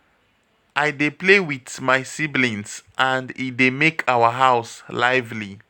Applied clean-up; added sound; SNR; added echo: none; none; none; none.